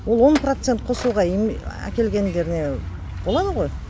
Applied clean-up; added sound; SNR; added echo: none; Chink, clink; 20 dB; none.